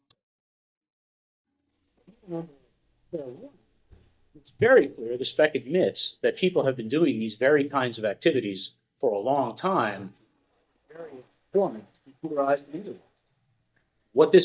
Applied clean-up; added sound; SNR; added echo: neural mask model DeepFilterNet 3.